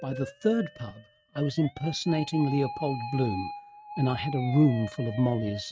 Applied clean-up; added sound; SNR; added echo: neural mask model RNNoise.